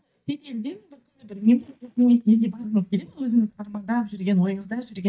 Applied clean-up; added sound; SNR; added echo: neural mask model DeepFilterNet 3.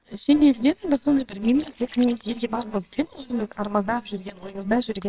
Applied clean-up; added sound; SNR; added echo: neural separator model SepFormer WHAMR!.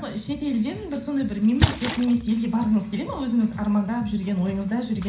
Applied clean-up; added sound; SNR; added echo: none; Splash, splatter; 9 dB; reverberation time 0.5 s.